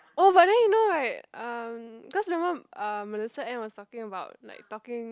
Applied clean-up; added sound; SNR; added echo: none; none; none; none.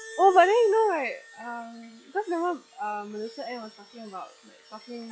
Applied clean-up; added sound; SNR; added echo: classical method log-MMSE.